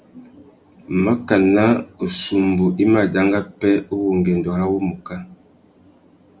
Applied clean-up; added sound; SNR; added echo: none; none; none; none.